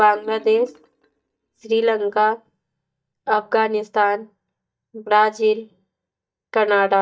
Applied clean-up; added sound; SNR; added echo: neural mask model DeepFilterNet 3.